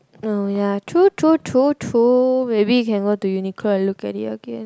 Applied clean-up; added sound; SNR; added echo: none; none; none; none.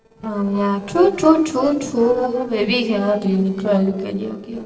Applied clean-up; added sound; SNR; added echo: neural separator model SepFormer DNS4.